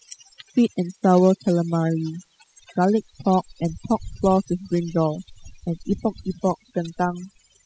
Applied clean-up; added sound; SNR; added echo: classical method spectral subtraction.